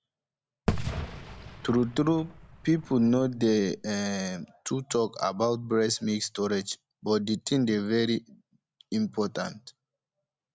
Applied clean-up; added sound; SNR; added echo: none; Fireworks; 8 dB; none.